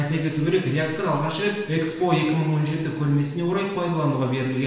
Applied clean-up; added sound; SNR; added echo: none; none; none; reverberation time 1.0 s.